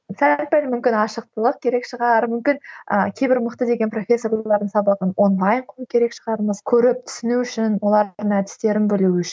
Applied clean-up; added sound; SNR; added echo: none; none; none; none.